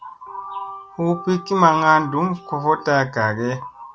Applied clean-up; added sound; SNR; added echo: none; Organ; 16 dB; none.